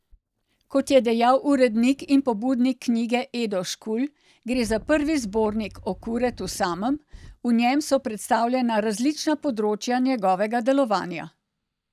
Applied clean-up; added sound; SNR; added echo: neural mask model DeepFilterNet 3.